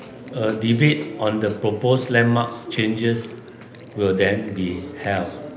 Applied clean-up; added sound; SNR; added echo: none; Chewing, mastication; 15 dB; reverberation time 0.8 s.